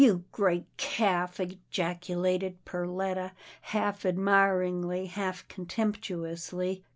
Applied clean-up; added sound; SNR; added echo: none; none; none; none.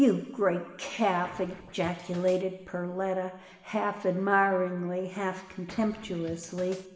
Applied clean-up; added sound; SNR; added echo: none; Scratching (performance technique); 18 dB; reverberation time 1.7 s.